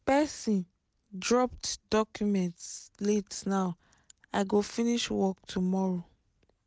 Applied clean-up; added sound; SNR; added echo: none; none; none; none.